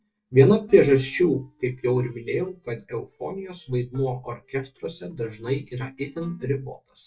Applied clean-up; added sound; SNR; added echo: neural mask model DeepFilterNet 3.